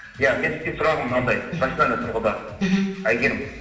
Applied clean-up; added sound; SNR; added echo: none; none; none; reverberation time 1.2 s.